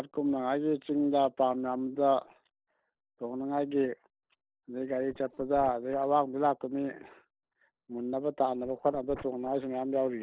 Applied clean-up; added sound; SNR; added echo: neural separator model SepFormer DNS4.